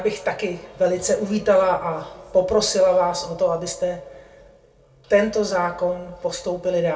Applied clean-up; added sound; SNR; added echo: none; none; none; reverberation time 0.3 s.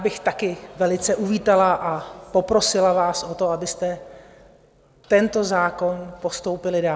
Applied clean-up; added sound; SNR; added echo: none; none; none; none.